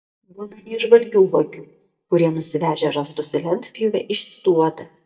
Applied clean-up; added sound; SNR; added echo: neural mask model DeepFilterNet 3.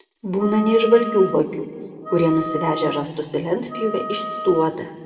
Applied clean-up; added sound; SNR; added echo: none; Wind instrument, woodwind instrument; 11 dB; reverberation time 1.9 s.